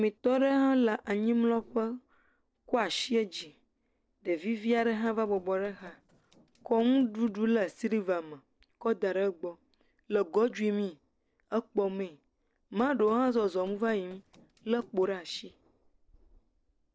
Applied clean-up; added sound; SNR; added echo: neural separator model SepFormer DNS4.